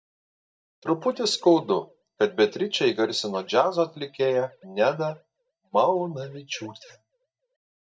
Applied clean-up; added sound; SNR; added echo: neural mask model DeepFilterNet 3.